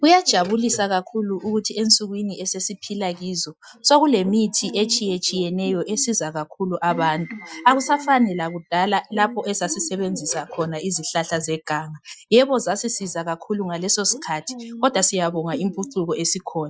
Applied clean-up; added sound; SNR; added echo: classical method Wiener filter.